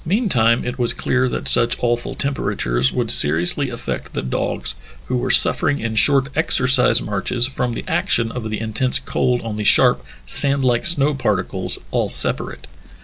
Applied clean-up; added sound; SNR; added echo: none; Crackle; 16 dB; none.